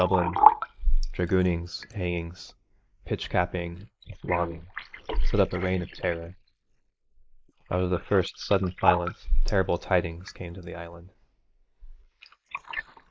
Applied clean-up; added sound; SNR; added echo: neural mask model Resemble Enhance denoiser.